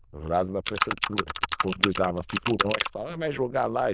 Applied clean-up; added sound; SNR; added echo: neural diffusion model UNIVERSE++.